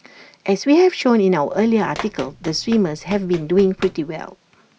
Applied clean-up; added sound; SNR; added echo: none; Run; 18 dB; none.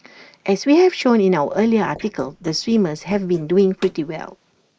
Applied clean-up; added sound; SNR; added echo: neural mask model Resemble Enhance denoiser.